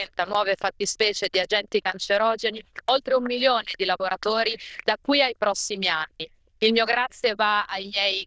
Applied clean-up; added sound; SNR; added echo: neural diffusion model UNIVERSE++.